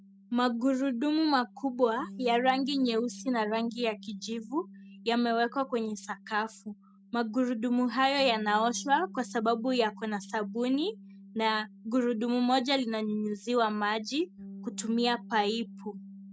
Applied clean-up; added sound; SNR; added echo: neural mask model RNNoise.